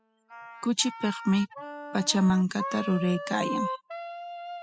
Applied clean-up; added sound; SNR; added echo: classical method spectral subtraction.